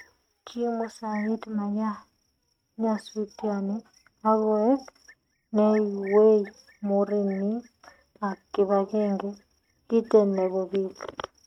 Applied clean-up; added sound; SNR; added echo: neural mask model RNNoise.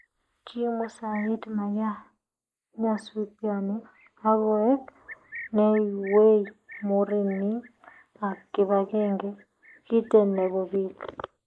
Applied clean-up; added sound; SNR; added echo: neural mask model Resemble Enhance denoiser.